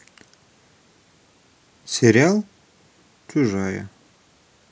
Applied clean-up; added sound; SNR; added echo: none; none; none; none.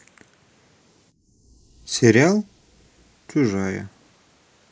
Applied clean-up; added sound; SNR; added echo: neural mask model Resemble Enhance denoiser.